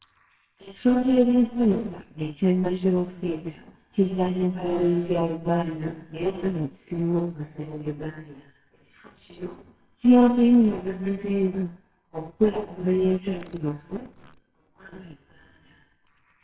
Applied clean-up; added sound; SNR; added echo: neural separator model SepFormer WHAMR!.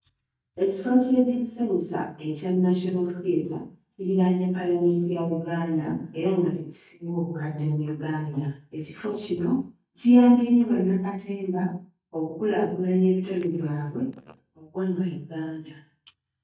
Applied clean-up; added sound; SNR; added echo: neural mask model DeepFilterNet 3.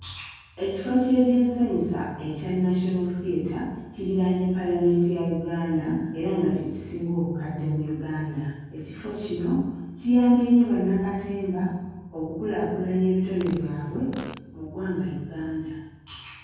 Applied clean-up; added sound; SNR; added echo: none; Fart; 17 dB; reverberation time 1.3 s.